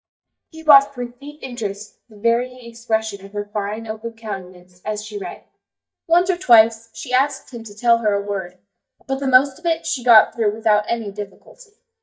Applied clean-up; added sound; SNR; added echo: neural mask model DeepFilterNet 3.